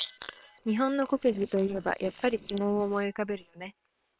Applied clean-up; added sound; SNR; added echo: neural separator model SepFormer WHAM!.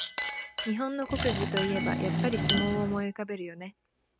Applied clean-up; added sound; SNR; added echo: none; Chink, clink + Accelerating, revving, vroom; 0 dB; none.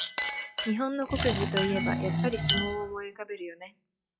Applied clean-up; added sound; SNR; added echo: classical method log-MMSE.